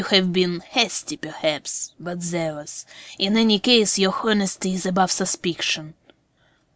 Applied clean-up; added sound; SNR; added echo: none; none; none; none.